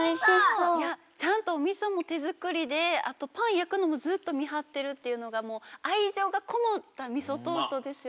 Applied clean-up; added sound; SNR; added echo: none; none; none; none.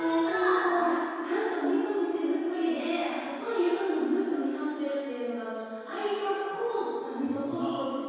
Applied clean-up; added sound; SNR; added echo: none; none; none; reverberation time 2.0 s.